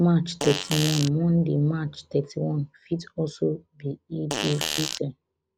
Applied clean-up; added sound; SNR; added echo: none; Fart; 4 dB; none.